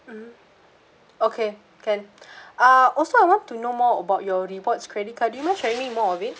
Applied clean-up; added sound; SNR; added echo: none; none; none; none.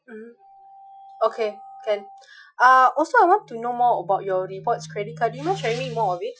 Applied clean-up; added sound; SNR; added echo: classical method Wiener filter.